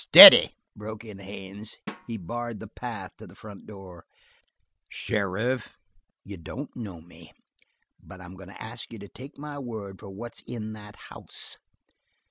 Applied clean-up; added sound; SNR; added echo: none; Drum; 17 dB; none.